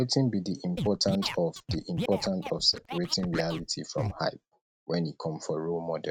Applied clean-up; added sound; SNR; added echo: neural mask model RNNoise.